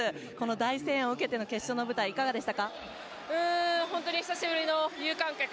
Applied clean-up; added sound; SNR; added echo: none; none; none; none.